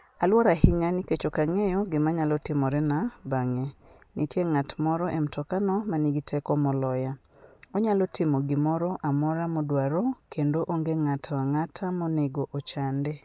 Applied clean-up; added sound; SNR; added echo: none; none; none; none.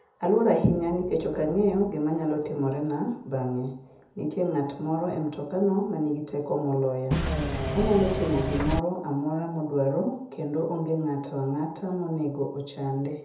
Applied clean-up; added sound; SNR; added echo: none; Engine / Mechanisms; 0 dB; reverberation time 0.7 s.